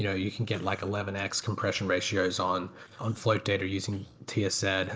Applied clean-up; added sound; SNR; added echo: neural separator model SepFormer DNS4.